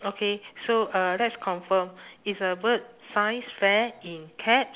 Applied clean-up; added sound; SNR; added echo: none; none; none; none.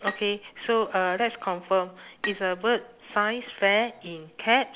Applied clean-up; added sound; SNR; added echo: none; Bowed string instrument; 14 dB; none.